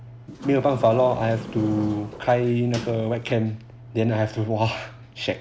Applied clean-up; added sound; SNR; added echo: none; Sliding door; 13 dB; none.